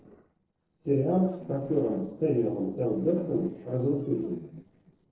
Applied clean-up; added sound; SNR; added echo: neural separator model SepFormer DNS4.